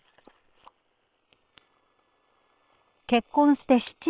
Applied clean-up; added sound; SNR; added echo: neural separator model SepFormer WHAM!.